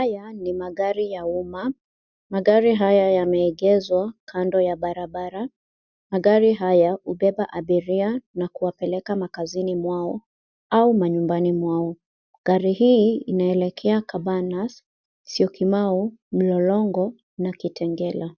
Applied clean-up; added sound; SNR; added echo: none; none; none; none.